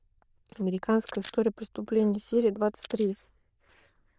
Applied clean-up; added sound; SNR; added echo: neural diffusion model UNIVERSE++.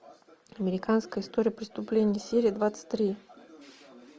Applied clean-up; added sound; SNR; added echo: none; none; none; none.